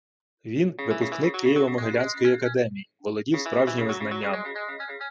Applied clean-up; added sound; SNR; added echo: classical method spectral subtraction.